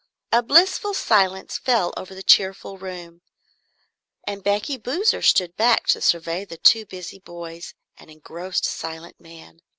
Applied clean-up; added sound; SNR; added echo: none; none; none; none.